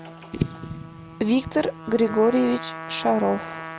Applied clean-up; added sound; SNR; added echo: none; Fireworks / Boom + Trumpet; 10 dB; none.